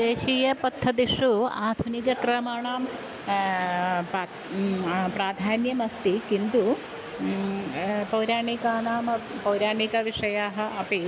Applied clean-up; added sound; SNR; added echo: none; none; none; none.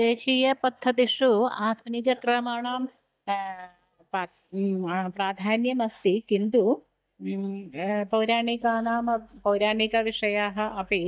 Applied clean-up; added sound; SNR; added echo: neural mask model DeepFilterNet 3.